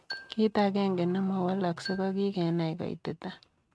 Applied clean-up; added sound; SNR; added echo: neural mask model RNNoise.